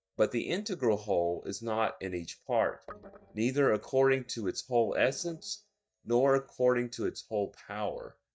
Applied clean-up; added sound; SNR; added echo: neural mask model DeepFilterNet 3.